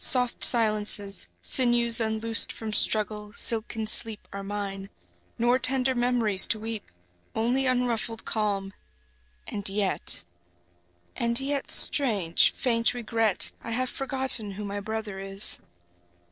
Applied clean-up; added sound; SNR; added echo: neural separator model SepFormer DNS4.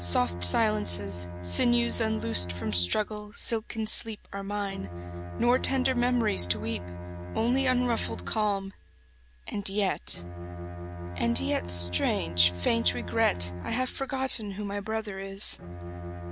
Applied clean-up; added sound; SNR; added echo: none; Bowed string instrument; 8 dB; none.